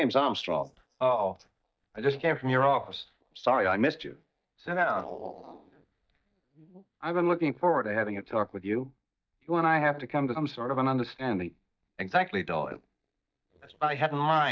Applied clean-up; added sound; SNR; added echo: neural mask model DeepFilterNet 3.